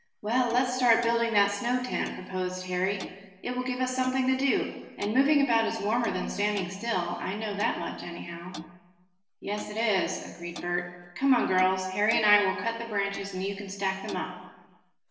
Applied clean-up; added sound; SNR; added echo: none; Clock; 20 dB; reverberation time 1.0 s.